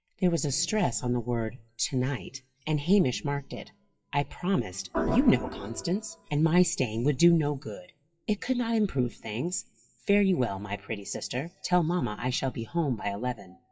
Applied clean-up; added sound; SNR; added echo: classical method WPE with log-MMSE.